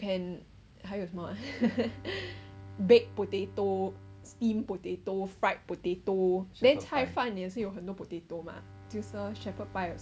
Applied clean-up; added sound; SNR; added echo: none; Bowed string instrument; 19 dB; none.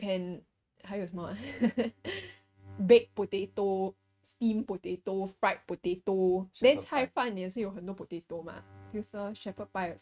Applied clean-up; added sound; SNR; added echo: neural mask model RNNoise.